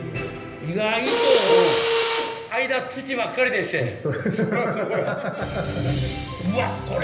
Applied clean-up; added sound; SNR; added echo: none; Mechanisms; -1 dB; reverberation time 0.8 s.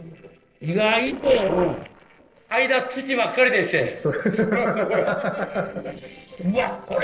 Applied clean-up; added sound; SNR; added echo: neural separator model SepFormer DNS4.